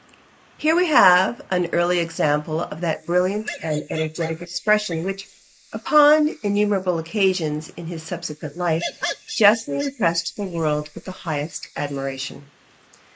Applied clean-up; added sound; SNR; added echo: neural mask model Resemble Enhance denoiser.